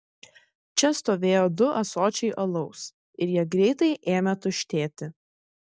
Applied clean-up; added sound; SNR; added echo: none; none; none; none.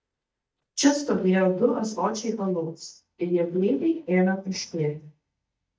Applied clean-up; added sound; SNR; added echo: neural mask model DeepFilterNet 3.